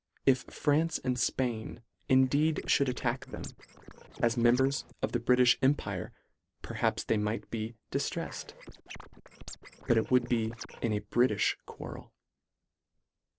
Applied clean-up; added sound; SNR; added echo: neural separator model SepFormer DNS4.